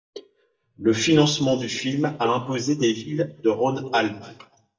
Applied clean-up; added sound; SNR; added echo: neural mask model DeepFilterNet 3.